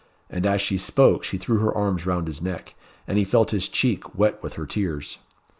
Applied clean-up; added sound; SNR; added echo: none; none; none; none.